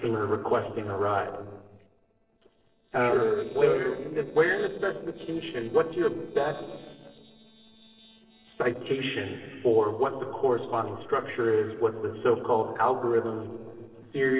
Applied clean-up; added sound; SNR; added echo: neural separator model SepFormer DNS4.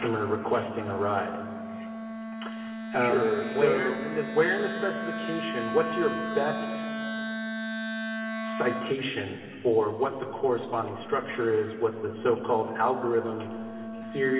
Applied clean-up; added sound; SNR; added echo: none; Wind instrument, woodwind instrument; 7 dB; reverberation time 2.3 s.